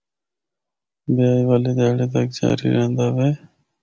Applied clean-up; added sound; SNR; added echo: none; none; none; none.